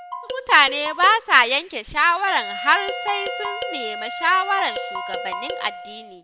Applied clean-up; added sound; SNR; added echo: none; Wind instrument, woodwind instrument + Marimba, xylophone; 9 dB; none.